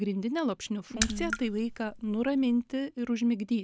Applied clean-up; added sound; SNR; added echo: none; Raindrop / Splash, splatter; 8 dB; none.